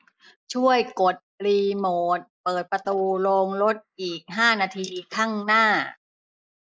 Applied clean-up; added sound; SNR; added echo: neural mask model Resemble Enhance denoiser.